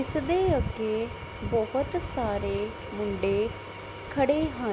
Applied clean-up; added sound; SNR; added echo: none; Engine / Tools; 16 dB; none.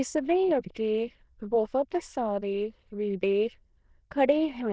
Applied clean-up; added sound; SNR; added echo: neural diffusion model UNIVERSE++.